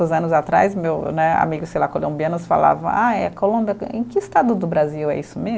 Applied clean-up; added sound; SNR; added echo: none; none; none; none.